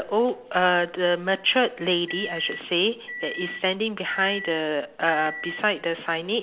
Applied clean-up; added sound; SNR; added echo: none; Microwave oven; 12 dB; none.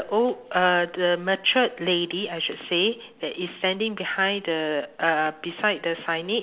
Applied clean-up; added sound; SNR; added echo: none; none; none; none.